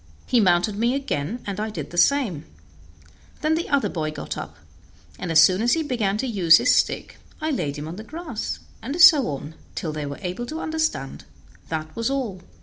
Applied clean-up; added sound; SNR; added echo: none; none; none; none.